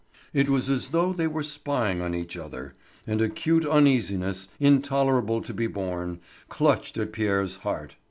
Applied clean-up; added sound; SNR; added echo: none; none; none; none.